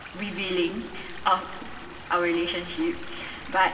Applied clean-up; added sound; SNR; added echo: none; Stream / Liquid; 14 dB; reverberation time 1.7 s.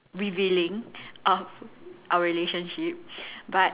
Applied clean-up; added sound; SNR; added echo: none; none; none; none.